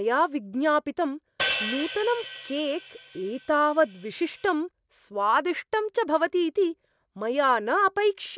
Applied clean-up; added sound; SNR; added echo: none; Hi-hat; 9 dB; none.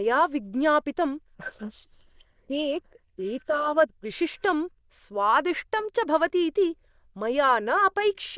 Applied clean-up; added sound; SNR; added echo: neural diffusion model UNIVERSE++.